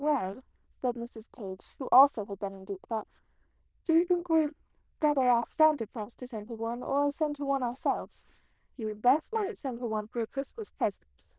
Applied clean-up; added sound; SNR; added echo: neural diffusion model UNIVERSE++.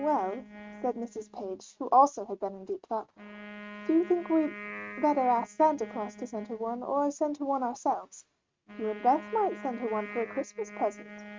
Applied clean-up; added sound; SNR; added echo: neural mask model RNNoise.